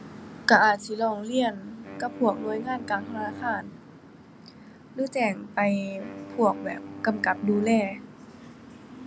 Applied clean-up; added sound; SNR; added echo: none; Wind instrument, woodwind instrument; 14 dB; none.